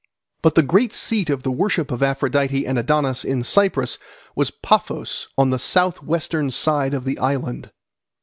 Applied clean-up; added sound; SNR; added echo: none; none; none; none.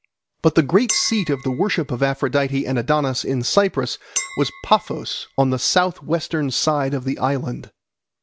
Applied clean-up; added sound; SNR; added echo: none; Chink, clink; 14 dB; none.